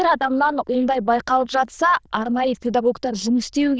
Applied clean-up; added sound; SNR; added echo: neural diffusion model UNIVERSE++.